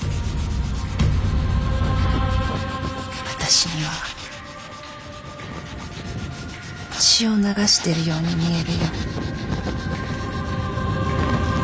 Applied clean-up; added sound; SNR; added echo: none; none; none; none.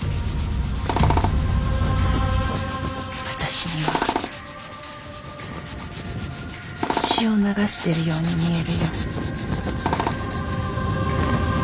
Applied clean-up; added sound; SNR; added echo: none; Tools; 9 dB; none.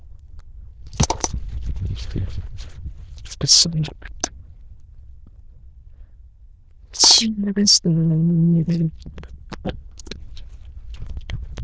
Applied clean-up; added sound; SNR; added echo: neural diffusion model UNIVERSE++.